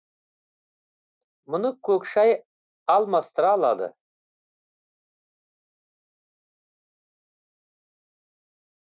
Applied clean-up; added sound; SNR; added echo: none; none; none; none.